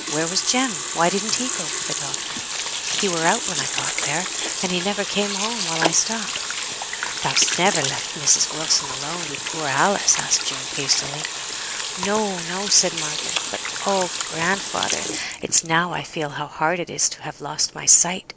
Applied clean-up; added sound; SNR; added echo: none; Sink (filling or washing) / Water tap, faucet; 3 dB; none.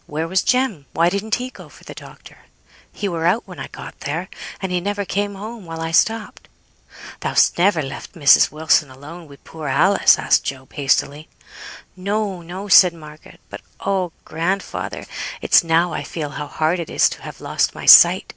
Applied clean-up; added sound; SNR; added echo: none; none; none; none.